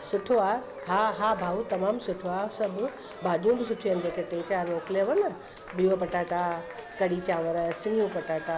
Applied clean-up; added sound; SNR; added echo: none; Cheering; 13 dB; none.